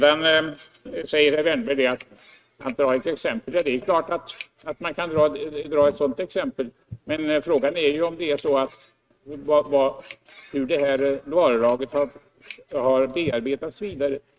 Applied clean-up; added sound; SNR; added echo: neural mask model RNNoise.